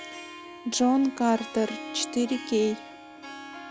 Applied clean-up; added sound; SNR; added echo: none; Harp; 13 dB; none.